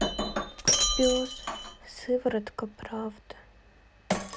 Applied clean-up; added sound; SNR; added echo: none; Shatter; -1 dB; none.